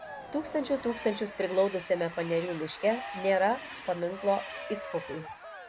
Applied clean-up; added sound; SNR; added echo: none; Cheering + Train; 12 dB; none.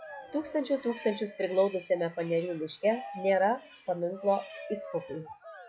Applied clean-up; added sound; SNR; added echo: classical method log-MMSE.